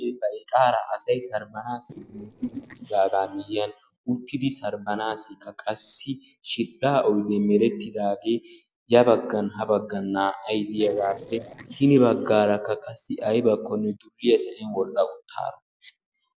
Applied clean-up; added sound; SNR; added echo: neural separator model SepFormer DNS4.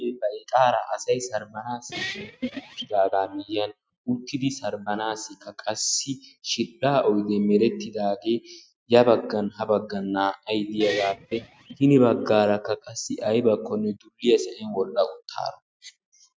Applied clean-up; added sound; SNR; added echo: neural mask model RNNoise.